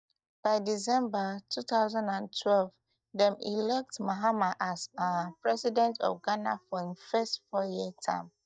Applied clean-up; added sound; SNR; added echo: neural mask model DeepFilterNet 3.